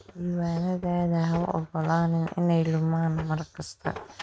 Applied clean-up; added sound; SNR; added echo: neural mask model RNNoise.